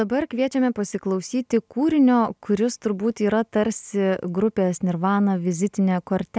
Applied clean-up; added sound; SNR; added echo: none; none; none; none.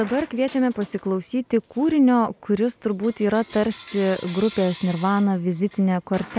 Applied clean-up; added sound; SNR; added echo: none; Coin (dropping) / Bell; 18 dB; none.